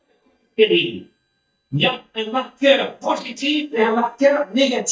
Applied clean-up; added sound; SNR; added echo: neural mask model DeepFilterNet 3.